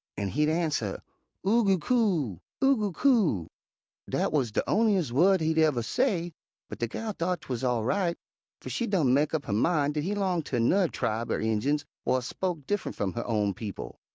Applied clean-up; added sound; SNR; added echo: none; none; none; none.